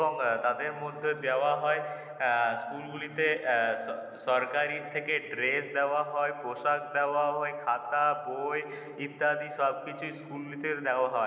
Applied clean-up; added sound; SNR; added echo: none; none; none; none.